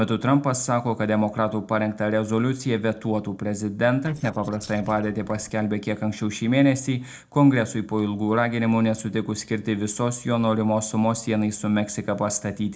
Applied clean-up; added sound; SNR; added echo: neural separator model SepFormer DNS4.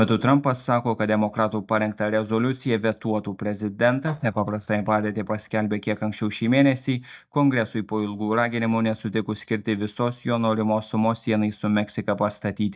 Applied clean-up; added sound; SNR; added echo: neural mask model DeepFilterNet 3.